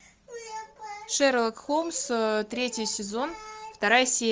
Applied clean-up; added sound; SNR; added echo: none; none; none; none.